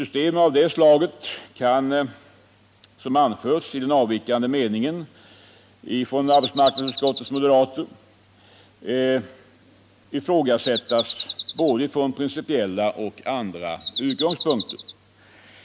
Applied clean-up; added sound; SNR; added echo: none; Bird vocalization, bird call, bird song; 2 dB; none.